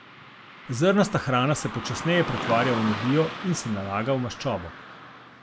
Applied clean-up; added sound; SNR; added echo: none; Car passing by / Traffic noise, roadway noise; 10 dB; none.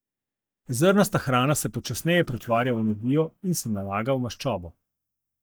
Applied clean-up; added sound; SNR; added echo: neural mask model DeepFilterNet 3.